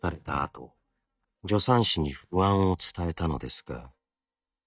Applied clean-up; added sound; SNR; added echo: neural mask model DeepFilterNet 3.